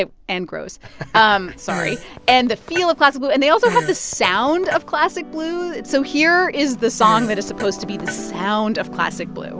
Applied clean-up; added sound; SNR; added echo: none; Fart; 12 dB; none.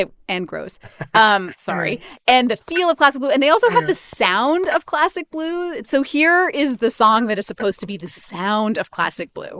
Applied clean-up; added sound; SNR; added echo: neural mask model Resemble Enhance denoiser.